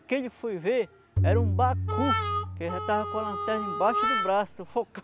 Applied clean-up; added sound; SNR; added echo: none; Harmonica + Tabla; -2 dB; none.